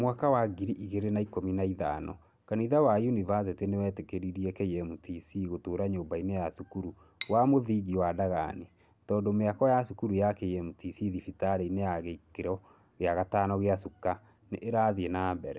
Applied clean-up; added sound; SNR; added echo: none; Cutlery, silverware / Dishes, pots, and pans; 11 dB; none.